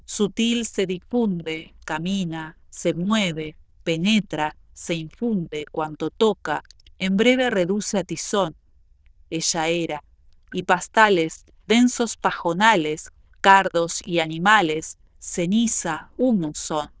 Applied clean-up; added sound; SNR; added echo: neural diffusion model UNIVERSE++.